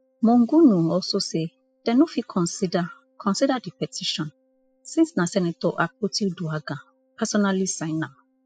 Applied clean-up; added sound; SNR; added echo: classical method spectral subtraction.